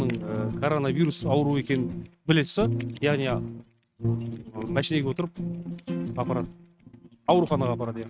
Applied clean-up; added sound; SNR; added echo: neural mask model RNNoise.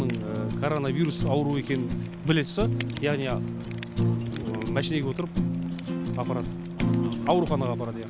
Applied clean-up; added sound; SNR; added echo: none; Fire; 0 dB; none.